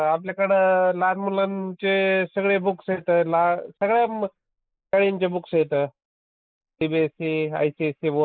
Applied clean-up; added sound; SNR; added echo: neural mask model Resemble Enhance denoiser.